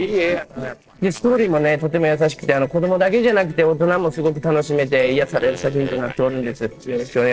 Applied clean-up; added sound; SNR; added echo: neural separator model SepFormer DNS4.